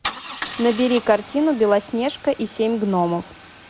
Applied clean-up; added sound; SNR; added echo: none; Idling / Engine starting / Car; 14 dB; none.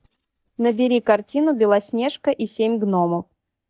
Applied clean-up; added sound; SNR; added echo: neural mask model DeepFilterNet 3.